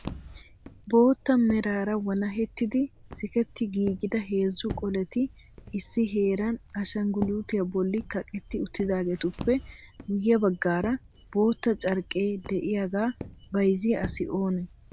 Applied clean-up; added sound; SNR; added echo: none; Walk, footsteps; 16 dB; none.